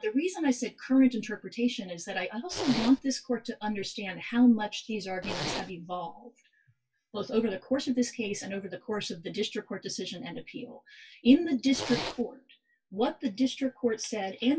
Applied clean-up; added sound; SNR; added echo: classical method WPE with log-MMSE.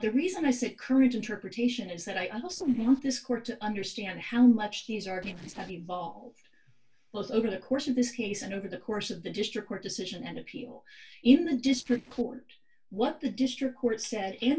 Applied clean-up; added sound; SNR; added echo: neural separator model SepFormer DNS4.